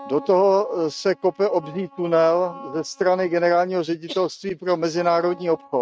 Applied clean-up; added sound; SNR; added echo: neural mask model RNNoise.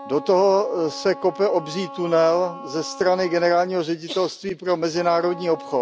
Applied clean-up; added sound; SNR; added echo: none; Wind instrument, woodwind instrument; 16 dB; none.